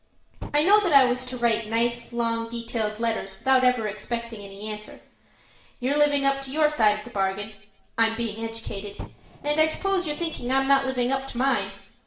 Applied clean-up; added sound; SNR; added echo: none; Fire; 19 dB; reverberation time 0.6 s.